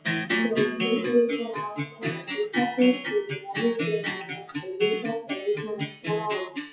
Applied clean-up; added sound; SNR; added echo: classical method WPE with log-MMSE.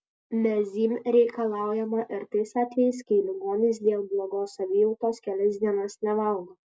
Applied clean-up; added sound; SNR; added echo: none; none; none; none.